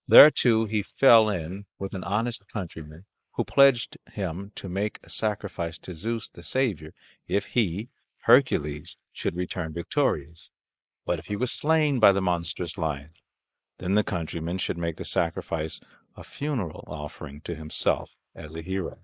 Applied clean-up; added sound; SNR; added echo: neural mask model Resemble Enhance denoiser.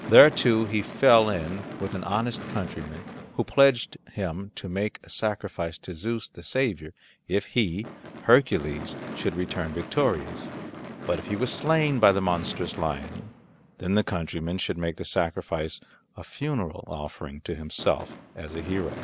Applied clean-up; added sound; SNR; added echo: none; Gunshot, gunfire / Fireworks; 14 dB; none.